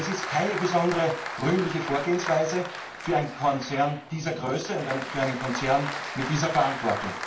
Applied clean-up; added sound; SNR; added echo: none; Applause; 8 dB; reverberation time 0.3 s.